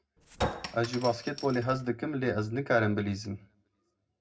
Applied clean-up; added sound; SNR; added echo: none; Chink, clink; 7 dB; reverberation time 0.2 s.